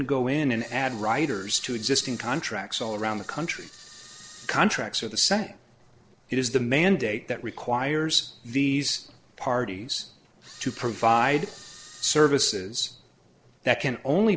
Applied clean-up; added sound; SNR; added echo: neural separator model SepFormer DNS4.